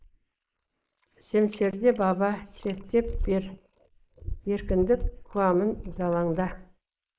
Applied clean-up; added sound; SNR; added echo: neural mask model Resemble Enhance denoiser.